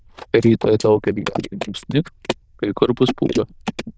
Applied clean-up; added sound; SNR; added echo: neural diffusion model UNIVERSE++.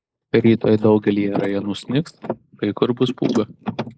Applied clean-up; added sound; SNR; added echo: neural mask model Resemble Enhance denoiser.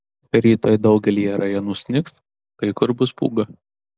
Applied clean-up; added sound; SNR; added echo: none; none; none; none.